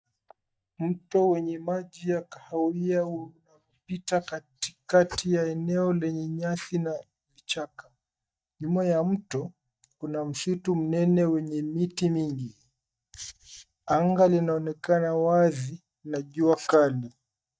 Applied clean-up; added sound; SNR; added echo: neural mask model DeepFilterNet 3.